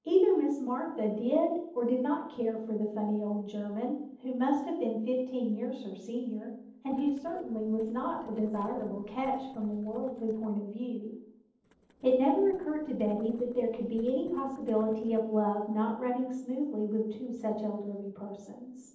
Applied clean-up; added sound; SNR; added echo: neural separator model SepFormer DNS4.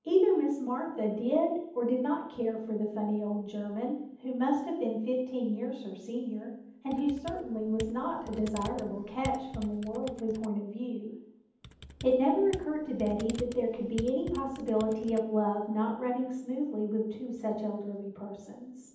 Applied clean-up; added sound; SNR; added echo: none; Computer keyboard; 14 dB; reverberation time 0.8 s.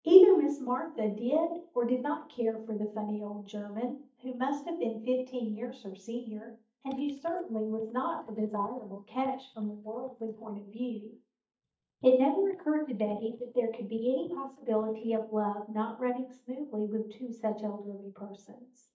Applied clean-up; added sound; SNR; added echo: neural mask model DeepFilterNet 3.